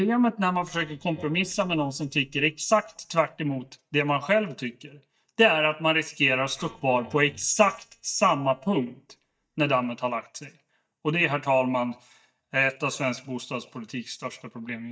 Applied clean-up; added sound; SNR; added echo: neural mask model DeepFilterNet 3.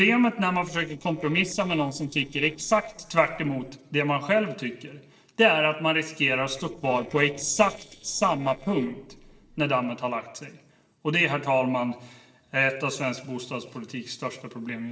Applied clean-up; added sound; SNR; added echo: neural separator model SepFormer DNS4.